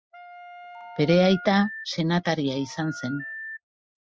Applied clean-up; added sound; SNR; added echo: classical method Wiener filter.